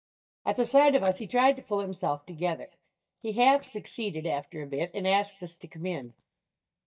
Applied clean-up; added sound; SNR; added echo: neural mask model DeepFilterNet 3.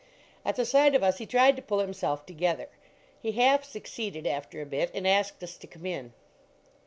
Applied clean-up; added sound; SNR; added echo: none; none; none; none.